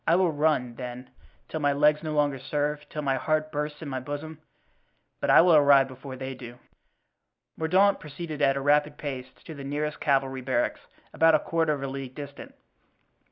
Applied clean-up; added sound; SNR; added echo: none; none; none; none.